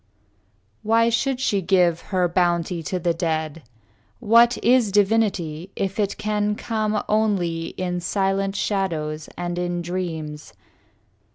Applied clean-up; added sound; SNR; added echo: none; none; none; none.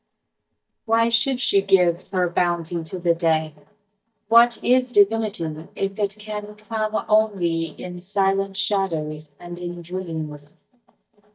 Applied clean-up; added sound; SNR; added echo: neural mask model DeepFilterNet 3.